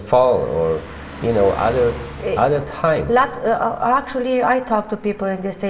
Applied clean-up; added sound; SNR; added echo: none; Car passing by; 17 dB; reverberation time 2.9 s.